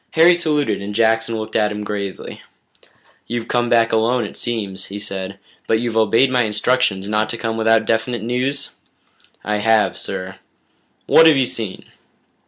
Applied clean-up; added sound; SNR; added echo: none; none; none; none.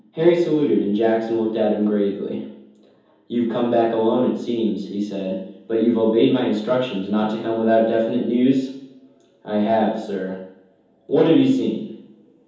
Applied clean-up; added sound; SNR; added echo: none; none; none; reverberation time 0.9 s.